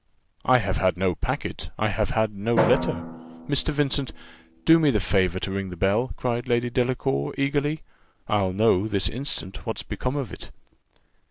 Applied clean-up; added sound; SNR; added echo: none; Drum; 12 dB; none.